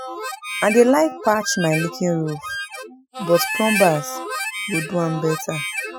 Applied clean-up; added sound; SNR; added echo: classical method Wiener filter.